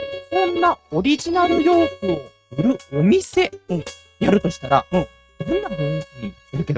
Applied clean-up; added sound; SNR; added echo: neural mask model RNNoise.